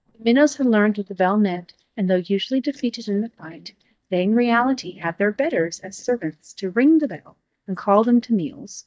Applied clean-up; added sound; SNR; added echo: neural mask model DeepFilterNet 3.